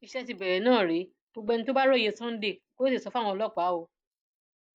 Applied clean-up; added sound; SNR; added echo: neural mask model Resemble Enhance denoiser.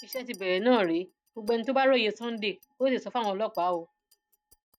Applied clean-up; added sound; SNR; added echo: neural mask model RNNoise.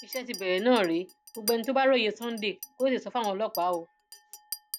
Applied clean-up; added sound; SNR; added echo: none; Chink, clink; 15 dB; none.